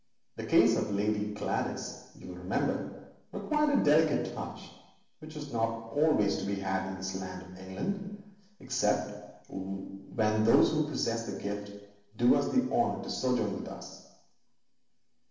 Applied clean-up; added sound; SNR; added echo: none; none; none; reverberation time 0.9 s.